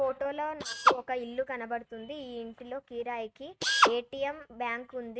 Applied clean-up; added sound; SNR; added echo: neural mask model RNNoise.